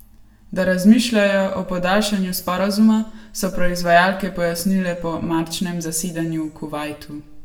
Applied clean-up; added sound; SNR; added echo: none; none; none; reverberation time 0.5 s.